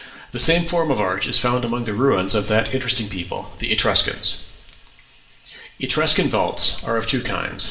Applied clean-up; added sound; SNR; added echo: none; none; none; reverberation time 0.6 s.